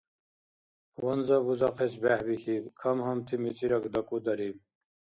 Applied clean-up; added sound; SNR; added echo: none; none; none; none.